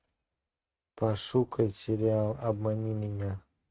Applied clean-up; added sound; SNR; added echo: neural mask model RNNoise.